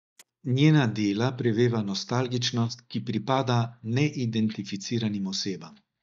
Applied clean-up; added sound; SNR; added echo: neural mask model DeepFilterNet 3.